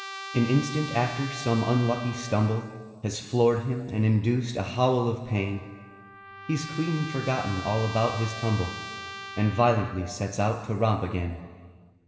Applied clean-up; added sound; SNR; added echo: none; Trumpet; 14 dB; reverberation time 1.9 s.